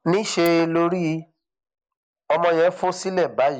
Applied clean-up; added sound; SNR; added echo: neural mask model Resemble Enhance denoiser.